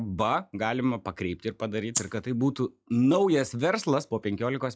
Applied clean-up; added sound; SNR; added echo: classical method log-MMSE.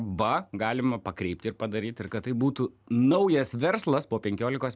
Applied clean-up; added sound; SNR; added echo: none; none; none; none.